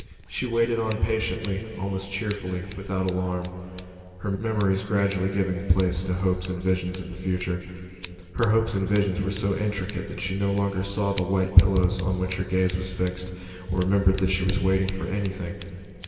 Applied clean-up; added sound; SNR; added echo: none; Scissors; 19 dB; reverberation time 2.6 s.